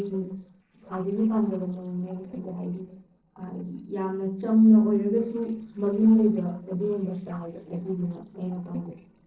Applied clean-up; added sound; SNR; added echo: neural separator model SepFormer DNS4.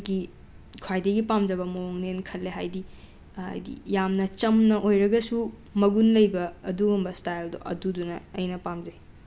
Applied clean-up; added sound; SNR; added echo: none; none; none; none.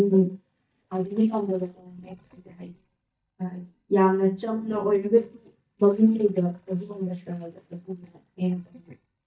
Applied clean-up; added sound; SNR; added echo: neural mask model DeepFilterNet 3.